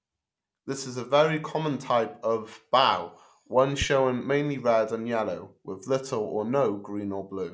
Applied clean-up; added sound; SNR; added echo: none; none; none; none.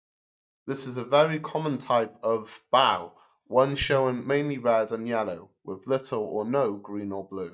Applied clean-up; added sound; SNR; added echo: neural mask model DeepFilterNet 3.